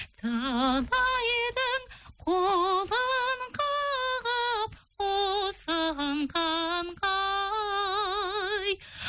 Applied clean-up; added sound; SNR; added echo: none; none; none; none.